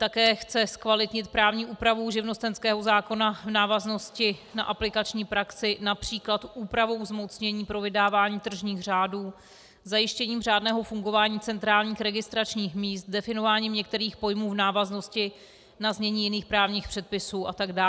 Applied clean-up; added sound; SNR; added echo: none; none; none; none.